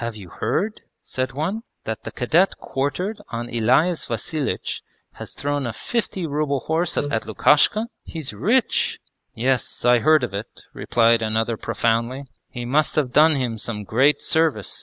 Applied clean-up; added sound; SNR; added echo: neural mask model Resemble Enhance denoiser.